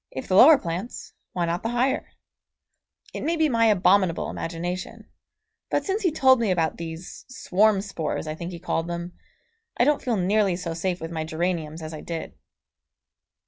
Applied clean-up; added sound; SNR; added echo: none; none; none; none.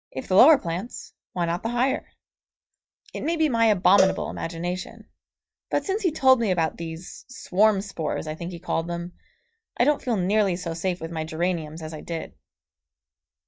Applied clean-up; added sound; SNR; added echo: neural mask model DeepFilterNet 3.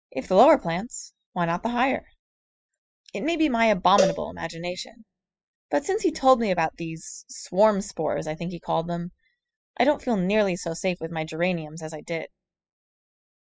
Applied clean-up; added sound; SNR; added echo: classical method spectral subtraction.